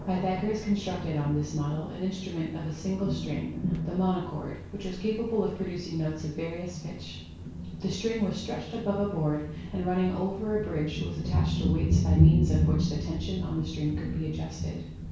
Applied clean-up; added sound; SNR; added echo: none; Thunder; 0 dB; reverberation time 0.6 s.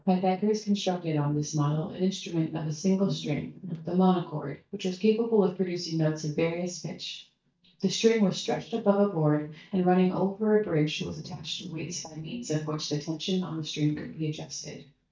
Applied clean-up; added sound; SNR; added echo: neural mask model DeepFilterNet 3.